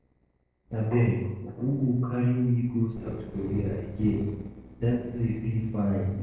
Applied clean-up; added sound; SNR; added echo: neural separator model SepFormer DNS4.